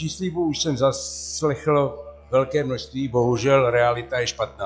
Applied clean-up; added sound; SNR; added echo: classical method log-MMSE.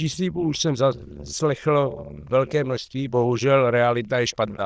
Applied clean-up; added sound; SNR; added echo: neural diffusion model UNIVERSE++.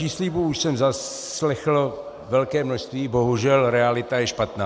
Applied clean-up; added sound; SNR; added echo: none; none; none; none.